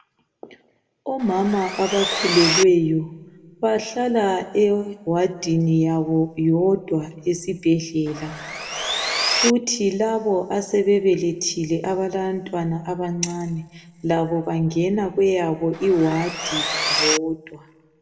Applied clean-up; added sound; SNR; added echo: none; Sawing; 3 dB; reverberation time 1.2 s.